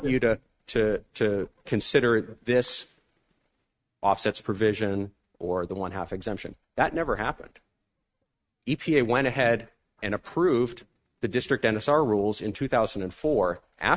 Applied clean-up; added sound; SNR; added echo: neural mask model RNNoise.